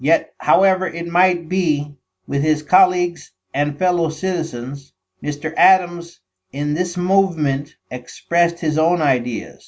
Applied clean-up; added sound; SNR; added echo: none; none; none; none.